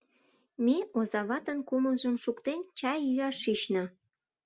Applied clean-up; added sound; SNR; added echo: none; none; none; none.